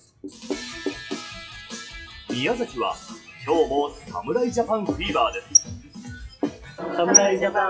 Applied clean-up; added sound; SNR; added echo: classical method WPE with log-MMSE.